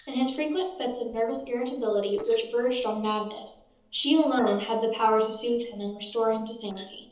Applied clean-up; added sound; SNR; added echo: neural separator model SepFormer DNS4.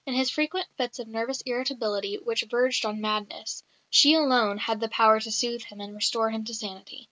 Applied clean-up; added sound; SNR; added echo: none; none; none; none.